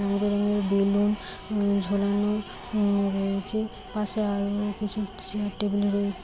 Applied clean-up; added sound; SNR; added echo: none; Printer; 17 dB; none.